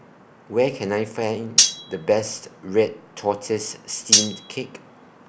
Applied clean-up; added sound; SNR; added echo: none; Cutlery, silverware; -3 dB; none.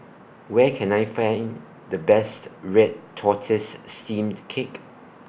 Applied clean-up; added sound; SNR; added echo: none; none; none; none.